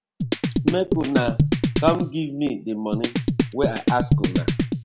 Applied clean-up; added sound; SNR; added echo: none; Drum kit; -4 dB; none.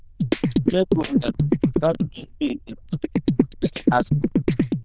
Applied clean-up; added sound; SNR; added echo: neural diffusion model UNIVERSE++.